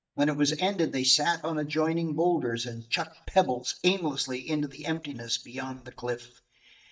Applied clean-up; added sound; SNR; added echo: neural mask model DeepFilterNet 3.